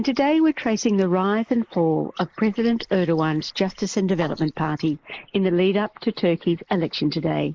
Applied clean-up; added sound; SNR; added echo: neural mask model Resemble Enhance denoiser.